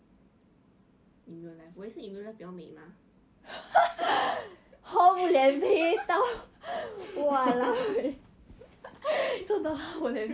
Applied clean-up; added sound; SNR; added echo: none; none; none; none.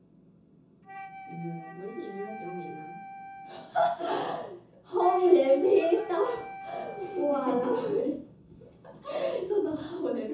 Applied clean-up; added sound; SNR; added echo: none; Wind instrument, woodwind instrument; 15 dB; reverberation time 0.5 s.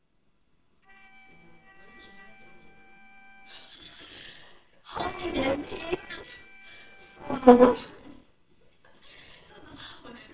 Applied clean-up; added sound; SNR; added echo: neural separator model SepFormer WHAMR!.